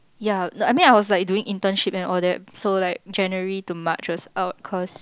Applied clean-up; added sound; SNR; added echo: none; none; none; none.